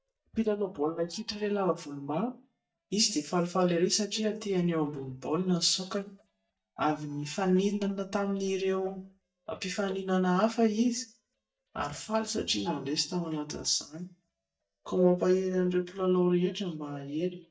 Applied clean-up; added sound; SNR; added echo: neural mask model DeepFilterNet 3.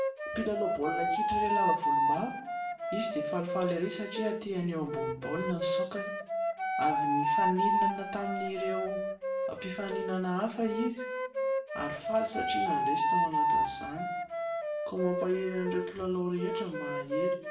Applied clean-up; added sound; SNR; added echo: none; Wind instrument, woodwind instrument; -3 dB; reverberation time 0.7 s.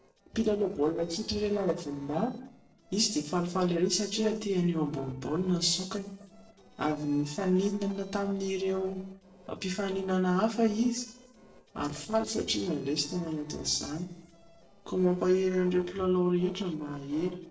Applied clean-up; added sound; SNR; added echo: neural separator model SepFormer DNS4.